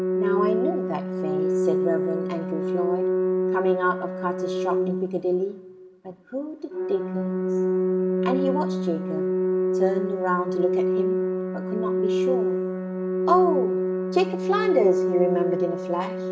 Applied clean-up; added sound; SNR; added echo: none; Organ; -3 dB; reverberation time 1.4 s.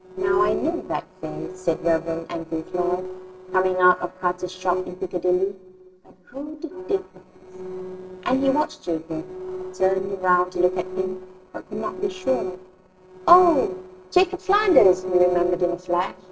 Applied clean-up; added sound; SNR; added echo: neural separator model SepFormer DNS4.